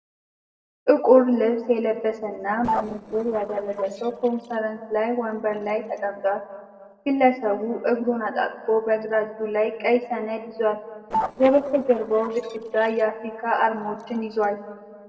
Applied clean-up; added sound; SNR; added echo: neural separator model SepFormer DNS4.